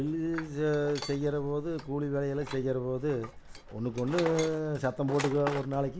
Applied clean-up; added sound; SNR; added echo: none; Tools; 13 dB; none.